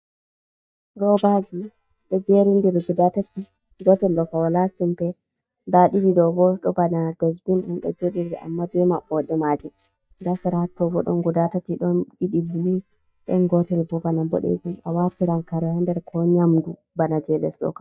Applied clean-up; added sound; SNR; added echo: neural mask model DeepFilterNet 3.